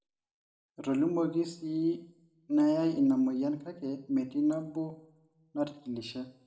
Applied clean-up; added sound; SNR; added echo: none; none; none; reverberation time 0.7 s.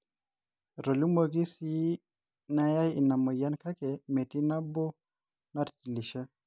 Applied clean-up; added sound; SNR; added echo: none; none; none; none.